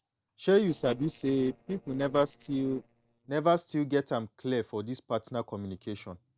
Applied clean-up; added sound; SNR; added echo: neural separator model SepFormer DNS4.